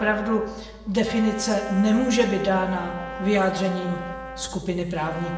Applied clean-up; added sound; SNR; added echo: none; Brass instrument; 11 dB; reverberation time 0.9 s.